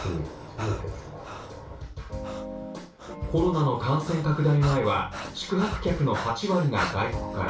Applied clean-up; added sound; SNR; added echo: none; Breathing; 13 dB; reverberation time 0.2 s.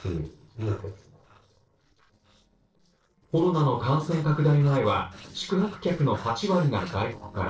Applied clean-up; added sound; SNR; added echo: neural separator model SepFormer DNS4.